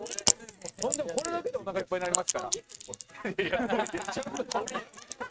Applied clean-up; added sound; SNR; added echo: neural mask model RNNoise.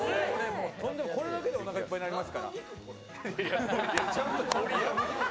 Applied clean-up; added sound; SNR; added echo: none; none; none; none.